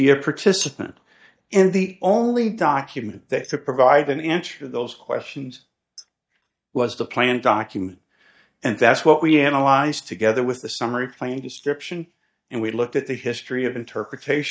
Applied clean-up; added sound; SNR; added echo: neural mask model DeepFilterNet 3.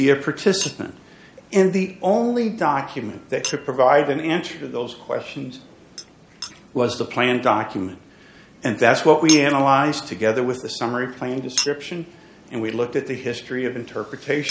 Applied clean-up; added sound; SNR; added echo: none; Chink, clink; 14 dB; none.